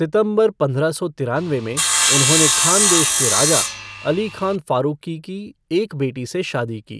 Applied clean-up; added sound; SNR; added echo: none; Sawing; -4 dB; none.